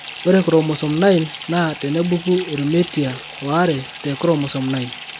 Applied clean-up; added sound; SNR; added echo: none; Fill (with liquid) / Bathtub (filling or washing); 14 dB; none.